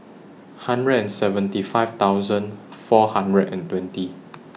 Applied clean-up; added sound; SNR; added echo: none; none; none; none.